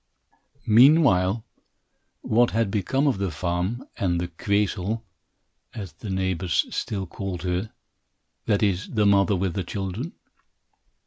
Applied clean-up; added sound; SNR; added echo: none; none; none; none.